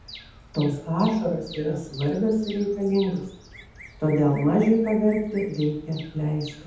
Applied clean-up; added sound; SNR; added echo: none; Bird vocalization, bird call, bird song; 19 dB; reverberation time 0.8 s.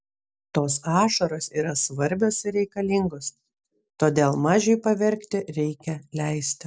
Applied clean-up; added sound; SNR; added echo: none; none; none; none.